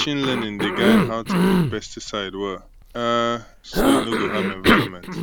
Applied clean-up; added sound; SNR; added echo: none; Cough; -4 dB; none.